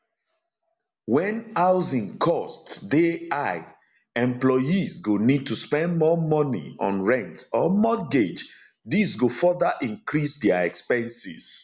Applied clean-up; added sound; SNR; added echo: none; none; none; none.